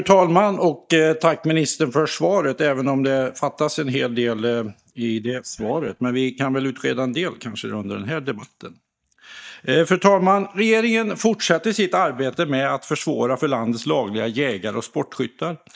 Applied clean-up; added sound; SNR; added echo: neural mask model DeepFilterNet 3.